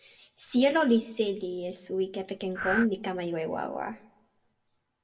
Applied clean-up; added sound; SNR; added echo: none; Breathing; 0 dB; reverberation time 0.6 s.